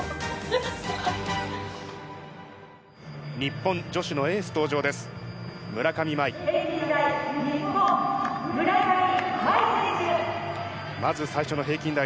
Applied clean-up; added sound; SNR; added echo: none; none; none; none.